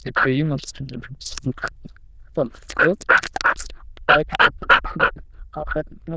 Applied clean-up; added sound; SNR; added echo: neural diffusion model UNIVERSE++.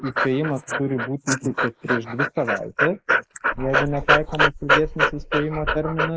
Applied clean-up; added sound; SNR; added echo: neural mask model Resemble Enhance denoiser.